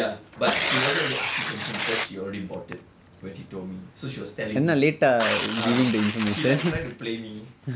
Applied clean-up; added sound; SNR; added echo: none; Tearing; 6 dB; none.